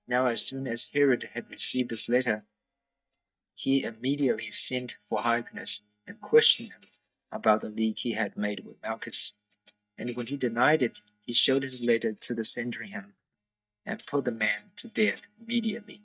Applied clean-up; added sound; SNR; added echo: neural mask model DeepFilterNet 3.